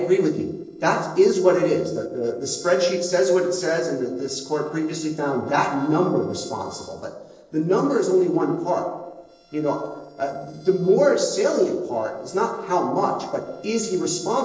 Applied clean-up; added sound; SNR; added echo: neural separator model SepFormer DNS4.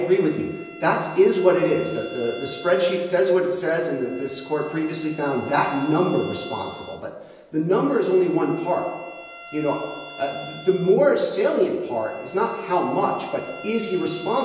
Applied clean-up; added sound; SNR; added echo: none; Bowed string instrument; 19 dB; reverberation time 1.0 s.